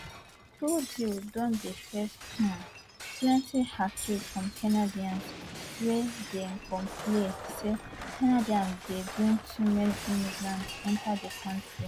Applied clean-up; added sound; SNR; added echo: none; Shatter + Tambourine; 11 dB; none.